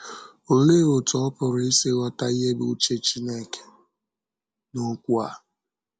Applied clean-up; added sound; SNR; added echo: none; none; none; none.